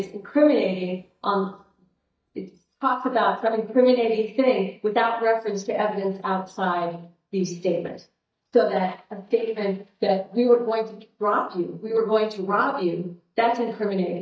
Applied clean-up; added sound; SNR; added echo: neural mask model DeepFilterNet 3.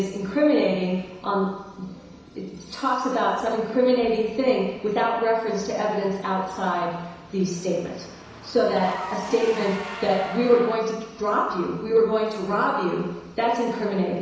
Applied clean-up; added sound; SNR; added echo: none; Engine / Car; 19 dB; reverberation time 1.0 s.